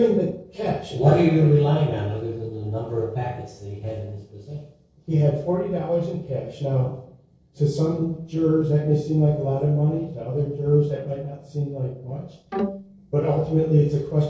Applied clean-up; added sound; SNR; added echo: neural separator model SepFormer DNS4.